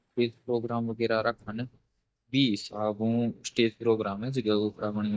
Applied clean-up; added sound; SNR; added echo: neural mask model DeepFilterNet 3.